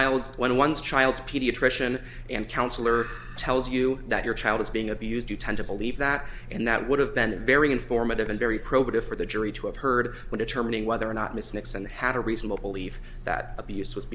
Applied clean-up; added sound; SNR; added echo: none; none; none; none.